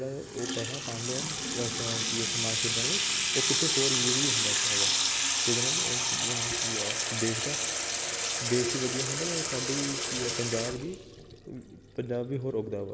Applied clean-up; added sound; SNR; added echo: none; Sink (filling or washing) / Water tap, faucet; -5 dB; none.